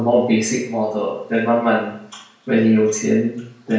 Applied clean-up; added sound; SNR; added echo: none; none; none; reverberation time 0.5 s.